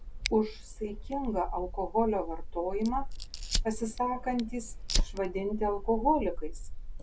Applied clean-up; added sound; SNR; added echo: none; Fire; 3 dB; none.